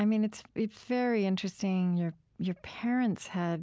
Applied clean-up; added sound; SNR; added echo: none; none; none; none.